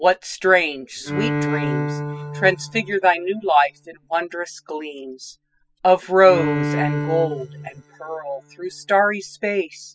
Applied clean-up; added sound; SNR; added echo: classical method spectral subtraction.